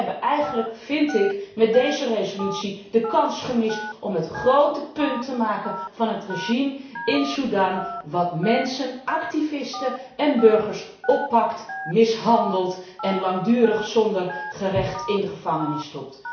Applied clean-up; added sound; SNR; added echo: none; Telephone; 13 dB; reverberation time 0.6 s.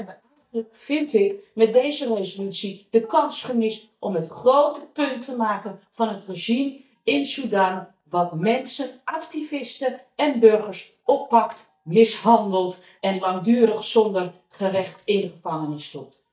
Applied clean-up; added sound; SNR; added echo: neural mask model DeepFilterNet 3.